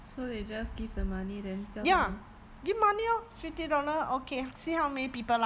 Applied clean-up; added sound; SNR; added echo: none; none; none; none.